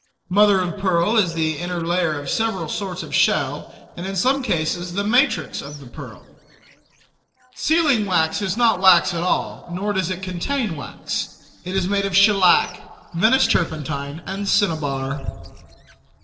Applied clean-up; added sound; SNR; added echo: neural separator model SepFormer DNS4.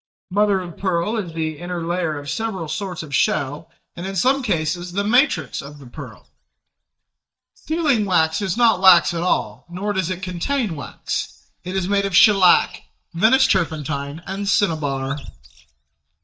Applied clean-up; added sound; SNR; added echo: neural mask model DeepFilterNet 3.